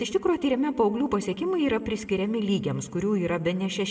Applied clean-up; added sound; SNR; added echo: none; none; none; reverberation time 1.3 s.